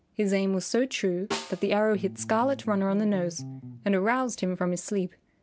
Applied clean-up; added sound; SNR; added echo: none; Snare drum + Bass guitar; 12 dB; none.